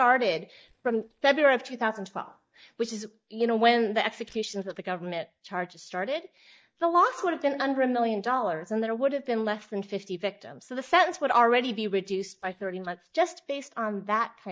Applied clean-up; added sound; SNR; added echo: neural mask model DeepFilterNet 3.